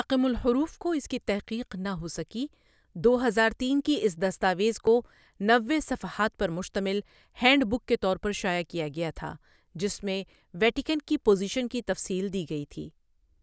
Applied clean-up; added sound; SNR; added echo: none; none; none; none.